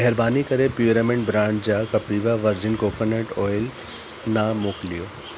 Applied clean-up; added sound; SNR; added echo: none; none; none; none.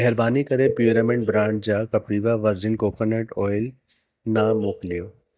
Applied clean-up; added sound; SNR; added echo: neural mask model DeepFilterNet 3.